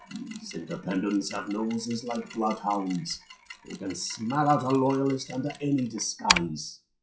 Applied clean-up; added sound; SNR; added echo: classical method WPE with log-MMSE.